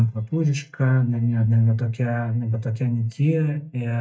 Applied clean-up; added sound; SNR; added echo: neural mask model DeepFilterNet 3.